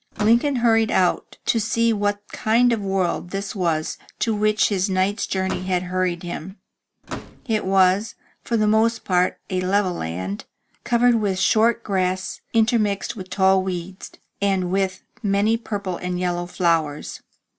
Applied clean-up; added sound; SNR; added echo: none; Slam / Microwave oven; 13 dB; none.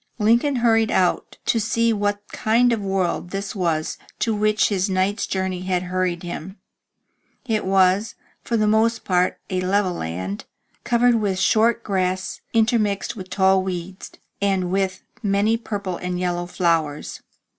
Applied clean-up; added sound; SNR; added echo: none; none; none; none.